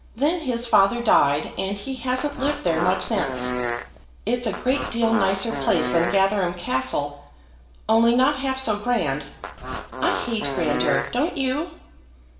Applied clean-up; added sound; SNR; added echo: none; Fart; 5 dB; reverberation time 0.7 s.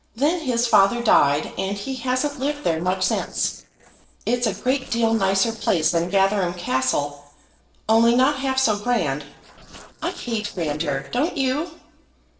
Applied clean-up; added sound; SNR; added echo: neural separator model SepFormer DNS4.